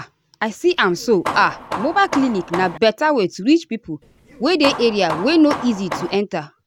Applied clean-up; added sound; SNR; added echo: none; Hammer; 10 dB; none.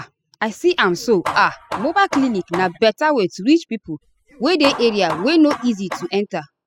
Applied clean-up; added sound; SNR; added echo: classical method spectral subtraction.